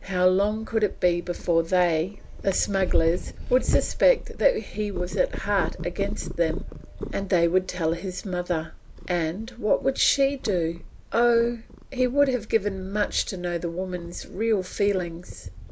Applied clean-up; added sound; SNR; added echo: none; Purr; 8 dB; none.